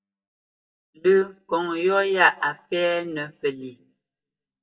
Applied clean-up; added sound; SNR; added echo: neural mask model DeepFilterNet 3.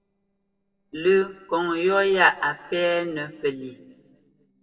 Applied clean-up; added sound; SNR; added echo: neural separator model SepFormer DNS4.